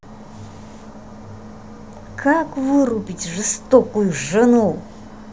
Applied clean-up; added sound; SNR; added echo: none; none; none; none.